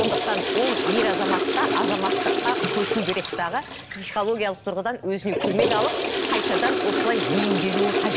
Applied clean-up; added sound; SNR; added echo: none; Toilet flush / Water; -2 dB; none.